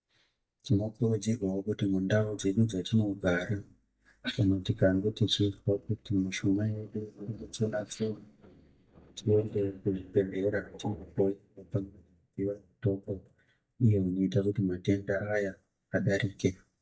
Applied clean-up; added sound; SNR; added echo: neural mask model DeepFilterNet 3.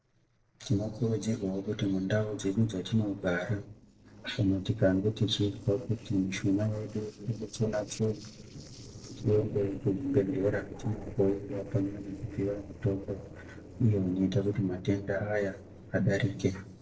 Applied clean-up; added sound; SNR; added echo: neural separator model SepFormer DNS4.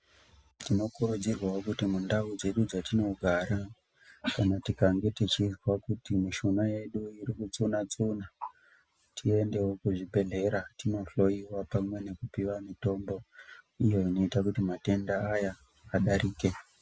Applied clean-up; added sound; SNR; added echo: none; none; none; none.